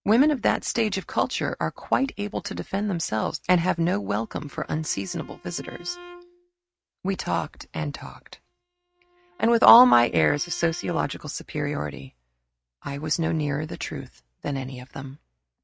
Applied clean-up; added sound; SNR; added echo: neural mask model RNNoise.